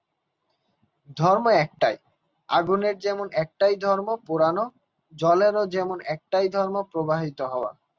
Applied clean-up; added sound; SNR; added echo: none; none; none; none.